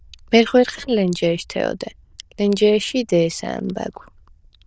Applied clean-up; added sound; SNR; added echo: neural diffusion model UNIVERSE++.